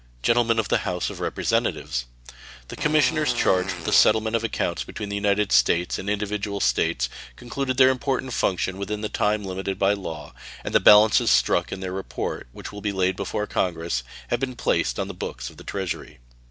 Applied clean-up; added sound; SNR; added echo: none; Fart; 13 dB; none.